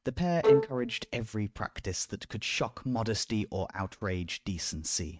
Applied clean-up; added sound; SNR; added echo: neural mask model RNNoise.